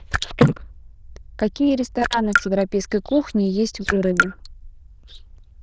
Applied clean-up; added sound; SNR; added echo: neural diffusion model UNIVERSE++.